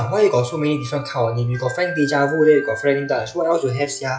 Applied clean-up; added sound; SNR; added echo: classical method log-MMSE.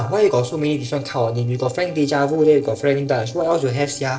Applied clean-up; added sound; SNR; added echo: neural separator model SepFormer DNS4.